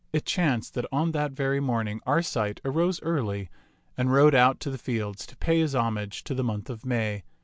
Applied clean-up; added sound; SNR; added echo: none; none; none; none.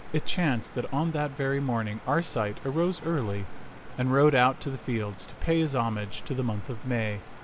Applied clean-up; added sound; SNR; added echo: none; Cricket; 3 dB; none.